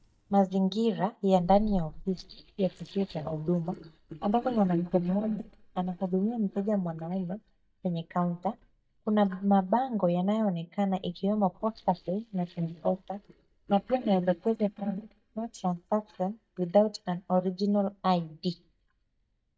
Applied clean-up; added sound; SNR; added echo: neural mask model DeepFilterNet 3.